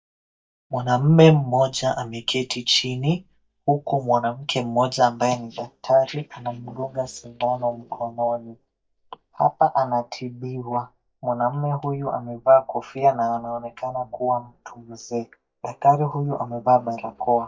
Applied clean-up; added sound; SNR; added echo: neural mask model DeepFilterNet 3.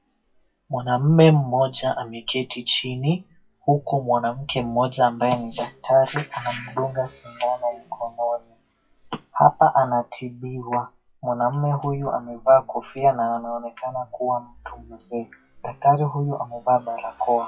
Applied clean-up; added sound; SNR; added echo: classical method WPE with log-MMSE.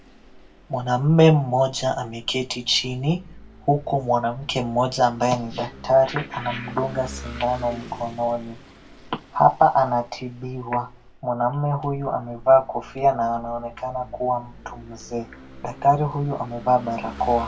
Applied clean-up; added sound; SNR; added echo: none; Engine / Vehicle; 18 dB; reverberation time 0.2 s.